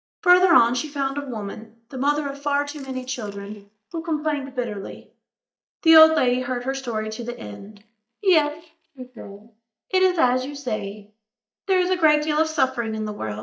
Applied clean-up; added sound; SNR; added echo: neural mask model DeepFilterNet 3.